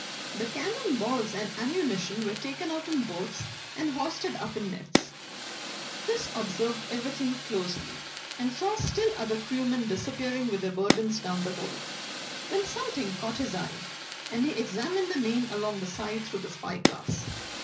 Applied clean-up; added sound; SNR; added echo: none; Fire; 5 dB; reverberation time 0.5 s.